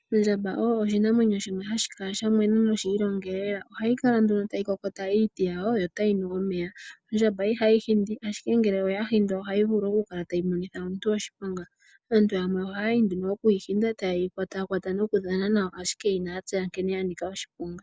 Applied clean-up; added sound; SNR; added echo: none; none; none; none.